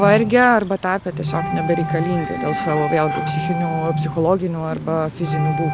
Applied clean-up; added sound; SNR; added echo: none; Bird + Wind instrument, woodwind instrument; 4 dB; none.